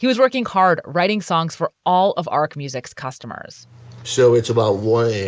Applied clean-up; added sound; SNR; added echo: none; none; none; none.